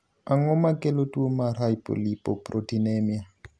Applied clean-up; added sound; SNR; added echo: none; none; none; none.